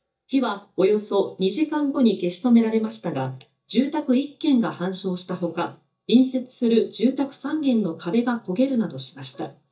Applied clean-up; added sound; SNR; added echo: neural mask model DeepFilterNet 3.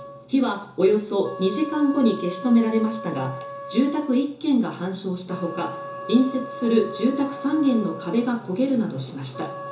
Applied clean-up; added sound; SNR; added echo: none; Wind instrument, woodwind instrument; 14 dB; reverberation time 0.7 s.